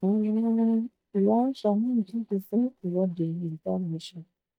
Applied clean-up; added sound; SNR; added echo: neural mask model DeepFilterNet 3.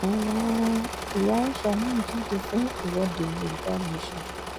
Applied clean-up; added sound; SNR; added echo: none; Engine / Mechanisms; 7 dB; none.